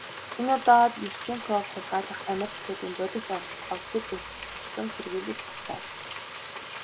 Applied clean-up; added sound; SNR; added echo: none; Frying (food); 9 dB; none.